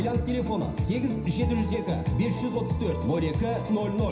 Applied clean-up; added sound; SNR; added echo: none; Bowed string instrument; 20 dB; reverberation time 0.9 s.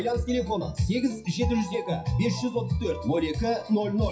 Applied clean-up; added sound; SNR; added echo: classical method WPE with log-MMSE.